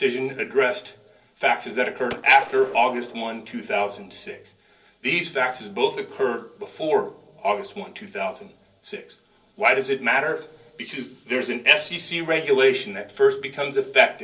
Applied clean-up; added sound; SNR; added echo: none; Gunshot, gunfire; 16 dB; reverberation time 0.3 s.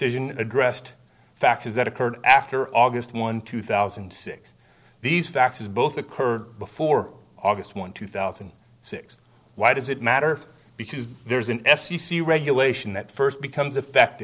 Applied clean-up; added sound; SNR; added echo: none; none; none; none.